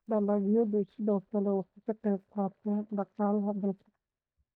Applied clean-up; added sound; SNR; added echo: neural mask model DeepFilterNet 3.